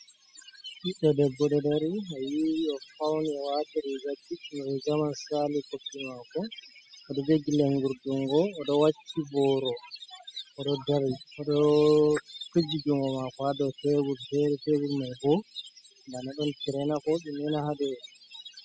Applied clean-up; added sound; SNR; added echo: classical method spectral subtraction.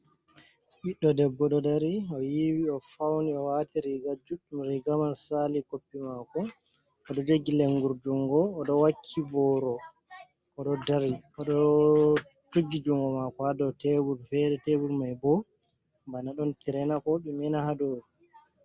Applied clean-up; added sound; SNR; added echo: none; none; none; none.